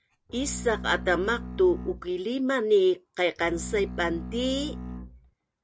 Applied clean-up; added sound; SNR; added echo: none; Bowed string instrument; 10 dB; none.